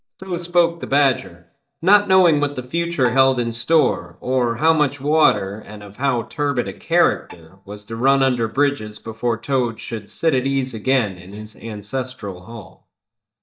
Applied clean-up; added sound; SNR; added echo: neural mask model DeepFilterNet 3.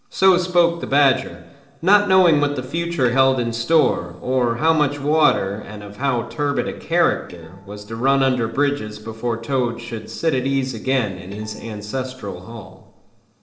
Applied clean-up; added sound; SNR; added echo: neural separator model SepFormer DNS4.